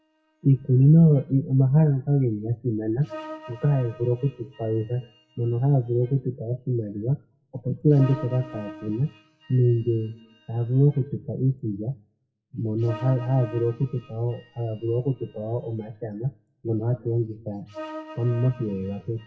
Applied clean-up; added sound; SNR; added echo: classical method WPE with log-MMSE.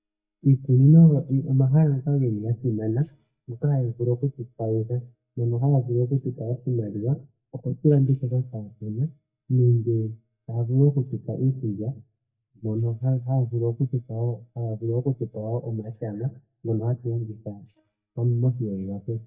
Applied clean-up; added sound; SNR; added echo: neural mask model DeepFilterNet 3.